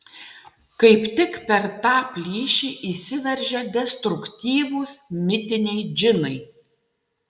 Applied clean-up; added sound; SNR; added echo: none; none; none; none.